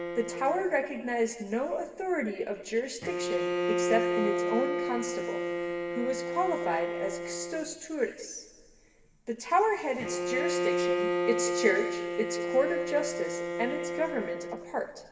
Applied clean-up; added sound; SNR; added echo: none; Bowed string instrument; 1 dB; reverberation time 2.2 s.